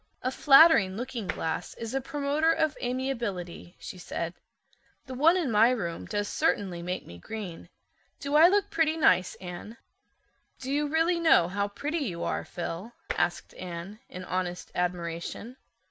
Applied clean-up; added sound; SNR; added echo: none; Tap; 10 dB; none.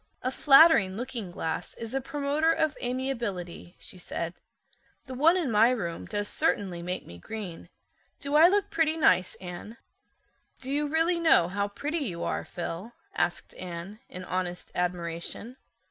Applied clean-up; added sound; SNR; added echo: none; none; none; none.